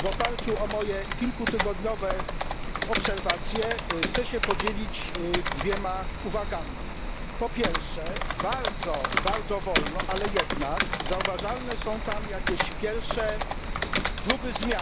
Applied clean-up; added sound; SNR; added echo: none; Rain + Computer keyboard; -2 dB; none.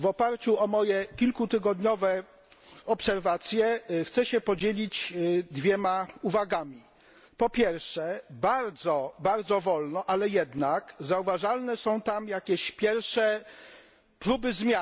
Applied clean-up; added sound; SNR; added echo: none; none; none; none.